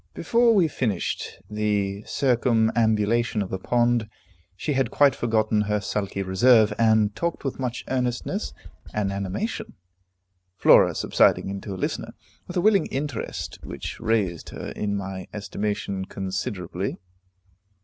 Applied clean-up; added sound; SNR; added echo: none; Tap; 19 dB; none.